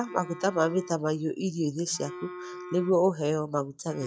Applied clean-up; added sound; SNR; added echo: classical method log-MMSE.